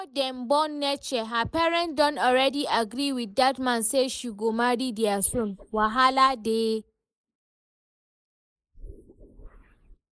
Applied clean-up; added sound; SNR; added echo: neural mask model Resemble Enhance denoiser.